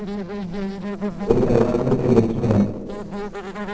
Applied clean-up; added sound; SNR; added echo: neural separator model SepFormer DNS4.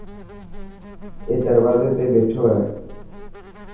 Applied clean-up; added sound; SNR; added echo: none; Insect; 14 dB; reverberation time 0.9 s.